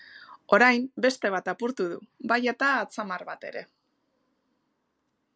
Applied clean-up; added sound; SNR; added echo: none; none; none; none.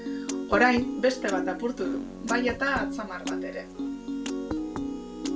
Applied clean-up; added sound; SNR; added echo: none; Piano; 3 dB; reverberation time 0.3 s.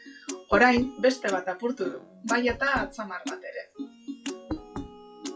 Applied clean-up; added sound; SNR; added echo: classical method WPE with log-MMSE.